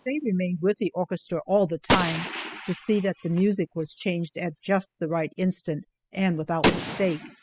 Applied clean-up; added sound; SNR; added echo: classical method spectral subtraction.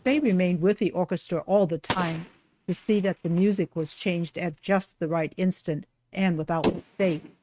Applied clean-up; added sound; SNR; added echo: neural mask model RNNoise.